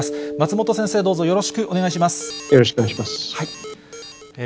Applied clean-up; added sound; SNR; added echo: none; Alarm + Mallet percussion; 12 dB; none.